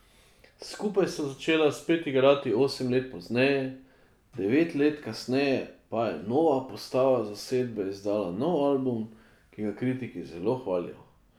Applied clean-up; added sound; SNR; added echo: none; none; none; none.